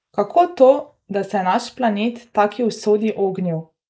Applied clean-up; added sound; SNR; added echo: neural mask model Resemble Enhance denoiser.